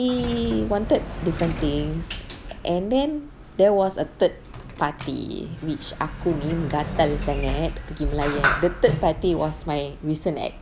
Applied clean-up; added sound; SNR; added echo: none; Sliding door; 6 dB; none.